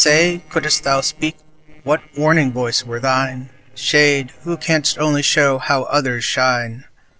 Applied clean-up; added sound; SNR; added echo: neural separator model SepFormer DNS4.